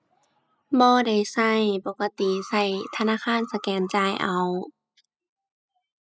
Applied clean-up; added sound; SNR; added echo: classical method spectral subtraction.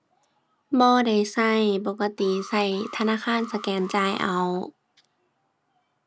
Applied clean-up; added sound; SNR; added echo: none; Alarm; 19 dB; none.